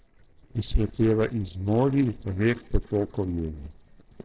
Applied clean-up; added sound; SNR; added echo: neural separator model SepFormer DNS4.